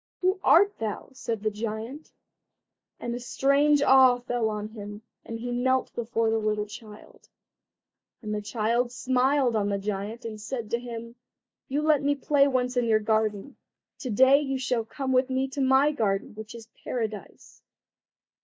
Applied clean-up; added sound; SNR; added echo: neural mask model DeepFilterNet 3.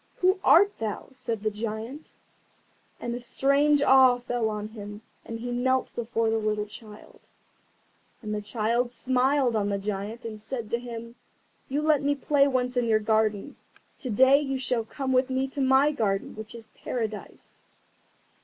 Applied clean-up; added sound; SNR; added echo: none; none; none; none.